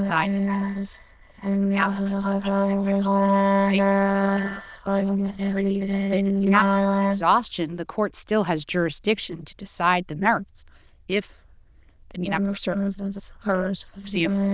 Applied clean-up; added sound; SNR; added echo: neural diffusion model UNIVERSE++.